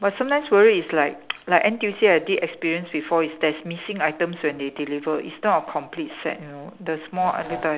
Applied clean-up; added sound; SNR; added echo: none; none; none; none.